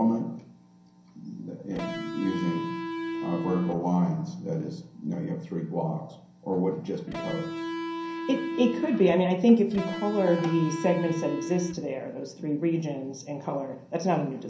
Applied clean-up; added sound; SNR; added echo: none; Electric guitar; 6 dB; reverberation time 0.6 s.